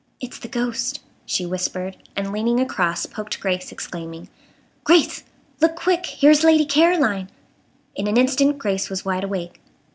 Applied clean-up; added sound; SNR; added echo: none; none; none; none.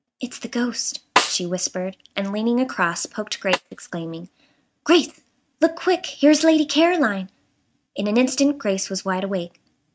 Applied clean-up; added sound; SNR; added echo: neural mask model RNNoise.